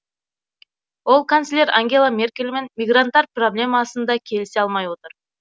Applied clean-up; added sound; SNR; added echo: none; none; none; none.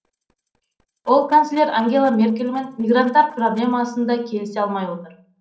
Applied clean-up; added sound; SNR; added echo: neural separator model SepFormer DNS4.